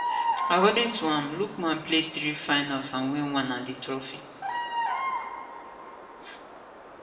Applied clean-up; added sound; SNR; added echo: none; Bird vocalization, bird call, bird song; 5 dB; reverberation time 1.5 s.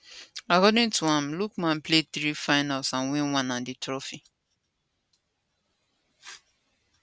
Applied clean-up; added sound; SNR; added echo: none; none; none; none.